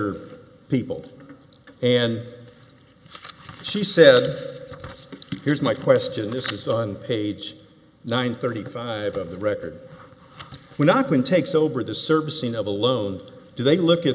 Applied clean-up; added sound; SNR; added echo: none; none; none; none.